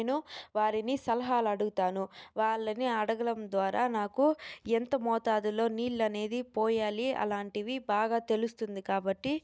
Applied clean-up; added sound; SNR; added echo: none; none; none; none.